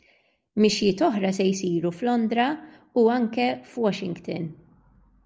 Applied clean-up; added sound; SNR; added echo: none; none; none; none.